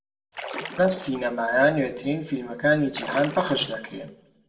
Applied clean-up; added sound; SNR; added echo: none; Splash, splatter; 12 dB; reverberation time 0.5 s.